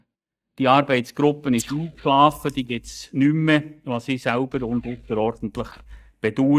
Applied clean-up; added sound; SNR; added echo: neural mask model DeepFilterNet 3.